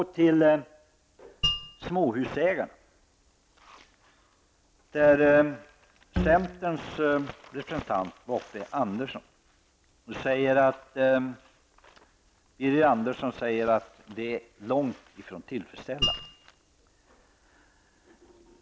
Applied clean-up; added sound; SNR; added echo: none; Bowed string instrument + Mallet percussion; 4 dB; none.